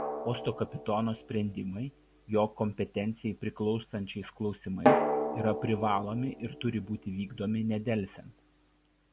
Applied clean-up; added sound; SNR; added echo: none; Drum; 3 dB; none.